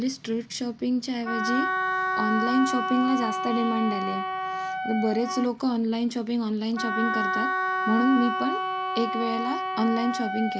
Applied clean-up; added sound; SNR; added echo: none; Wind instrument, woodwind instrument; 2 dB; none.